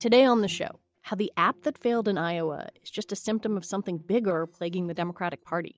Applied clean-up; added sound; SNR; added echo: neural mask model DeepFilterNet 3.